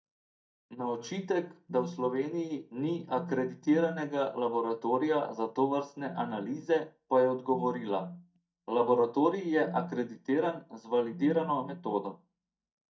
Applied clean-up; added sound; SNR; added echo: neural mask model DeepFilterNet 3.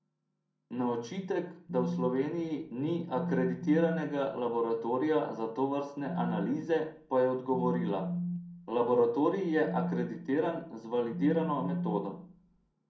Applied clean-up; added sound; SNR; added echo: none; Telephone; 6 dB; reverberation time 0.6 s.